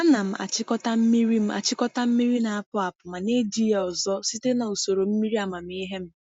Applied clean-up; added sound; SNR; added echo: none; none; none; none.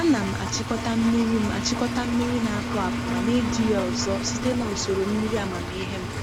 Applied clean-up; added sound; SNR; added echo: none; Engine; 3 dB; none.